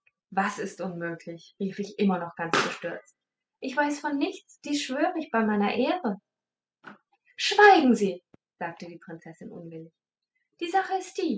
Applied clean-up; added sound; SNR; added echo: classical method spectral subtraction.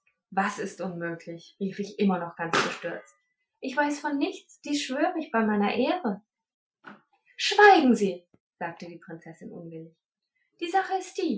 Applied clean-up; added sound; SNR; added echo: classical method Wiener filter.